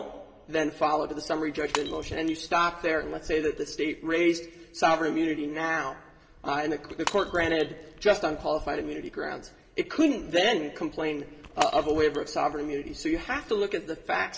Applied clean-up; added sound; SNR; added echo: none; Shatter / Crushing; 14 dB; reverberation time 1.4 s.